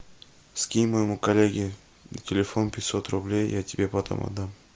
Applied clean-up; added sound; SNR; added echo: none; none; none; none.